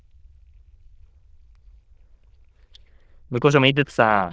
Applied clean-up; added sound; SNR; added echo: neural diffusion model UNIVERSE++.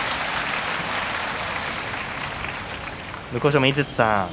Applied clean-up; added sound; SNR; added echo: none; none; none; none.